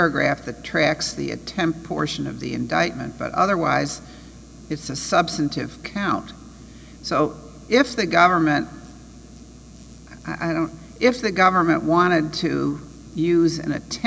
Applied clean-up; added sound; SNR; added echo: none; none; none; none.